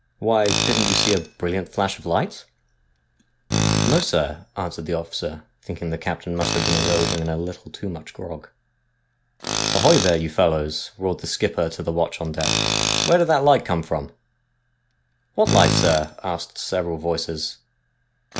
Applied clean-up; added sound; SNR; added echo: none; Tools; 4 dB; none.